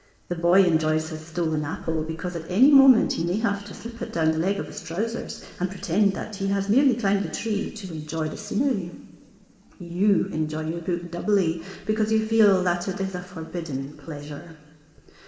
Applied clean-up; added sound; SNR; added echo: none; none; none; reverberation time 2.1 s.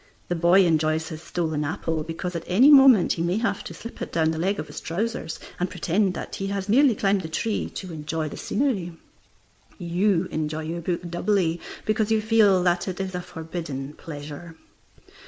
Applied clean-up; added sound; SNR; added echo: none; none; none; none.